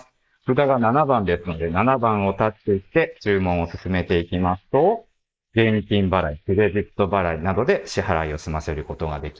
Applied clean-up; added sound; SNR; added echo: neural mask model Resemble Enhance denoiser.